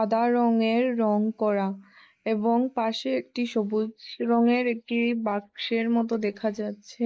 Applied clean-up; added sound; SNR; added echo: neural mask model Resemble Enhance denoiser.